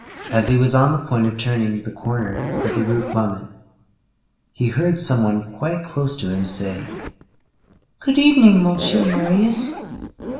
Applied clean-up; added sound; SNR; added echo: none; Zipper (clothing); 12 dB; reverberation time 0.8 s.